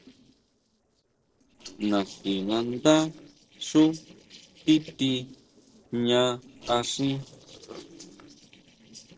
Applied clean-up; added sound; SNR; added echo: neural separator model SepFormer DNS4.